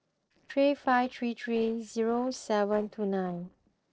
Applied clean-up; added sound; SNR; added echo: neural separator model SepFormer DNS4.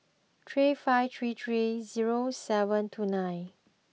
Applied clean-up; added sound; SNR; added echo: none; none; none; none.